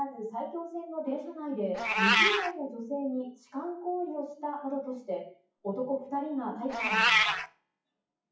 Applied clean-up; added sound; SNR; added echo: classical method WPE with log-MMSE.